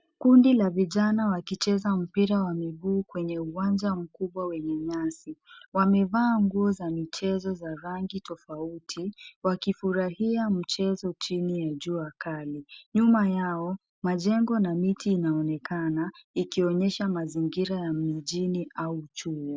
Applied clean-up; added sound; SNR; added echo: none; none; none; none.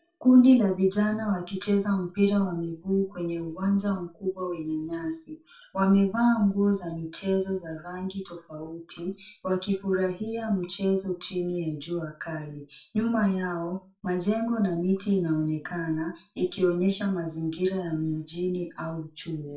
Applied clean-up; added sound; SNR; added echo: none; none; none; reverberation time 0.3 s.